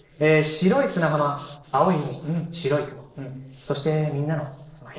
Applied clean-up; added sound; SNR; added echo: neural separator model SepFormer DNS4.